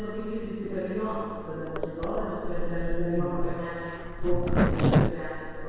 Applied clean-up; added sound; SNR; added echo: none; Zipper (clothing); -4 dB; reverberation time 1.9 s.